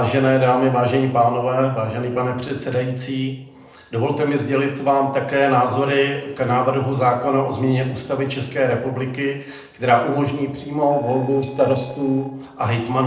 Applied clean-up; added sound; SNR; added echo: neural separator model SepFormer DNS4.